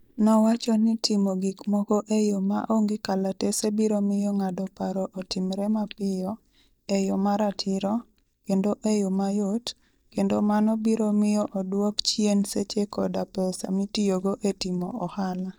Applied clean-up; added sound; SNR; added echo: neural mask model DeepFilterNet 3.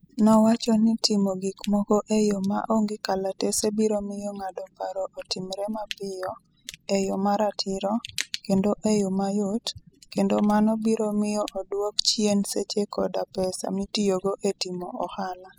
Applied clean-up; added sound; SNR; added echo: classical method spectral subtraction.